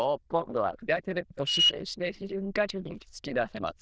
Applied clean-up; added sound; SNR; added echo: neural diffusion model UNIVERSE++.